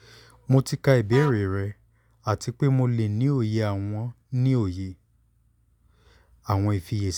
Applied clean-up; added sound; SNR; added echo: none; Vehicle horn, car horn, honking; 16 dB; none.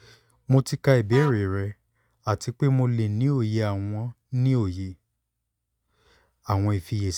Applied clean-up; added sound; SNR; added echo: neural mask model RNNoise.